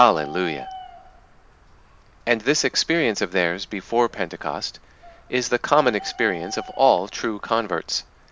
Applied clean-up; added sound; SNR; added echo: none; Bird; 18 dB; none.